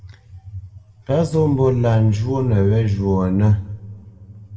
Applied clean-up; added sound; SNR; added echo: none; none; none; reverberation time 1.5 s.